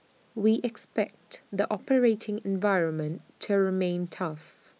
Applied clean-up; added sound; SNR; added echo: none; none; none; none.